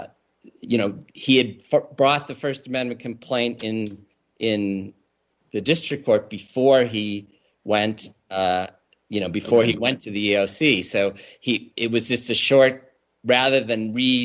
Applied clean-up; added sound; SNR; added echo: none; none; none; none.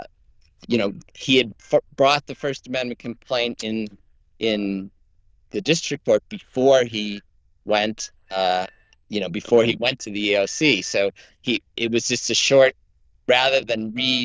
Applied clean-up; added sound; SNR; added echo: neural diffusion model UNIVERSE++.